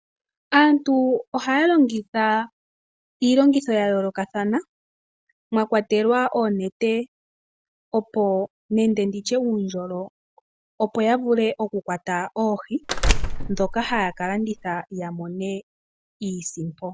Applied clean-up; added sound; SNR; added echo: none; Door; 1 dB; none.